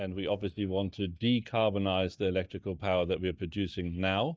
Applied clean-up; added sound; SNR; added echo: neural mask model DeepFilterNet 3.